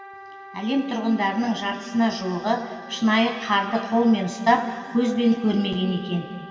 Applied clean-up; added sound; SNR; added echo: none; Wind instrument, woodwind instrument; 18 dB; reverberation time 2.5 s.